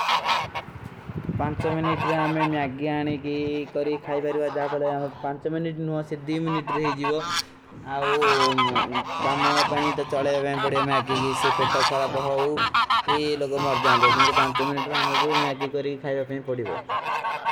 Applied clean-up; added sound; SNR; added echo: none; Fowl; -1 dB; none.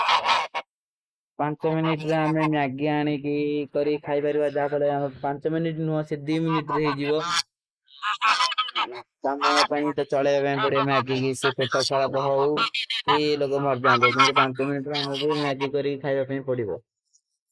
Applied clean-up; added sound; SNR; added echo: neural mask model Resemble Enhance denoiser.